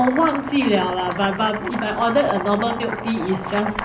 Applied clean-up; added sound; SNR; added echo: none; Boiling; 8 dB; reverberation time 0.5 s.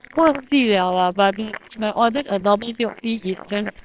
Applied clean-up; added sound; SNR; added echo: neural separator model SepFormer WHAMR!.